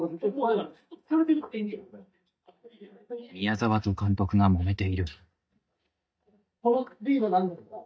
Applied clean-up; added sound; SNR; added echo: neural mask model DeepFilterNet 3.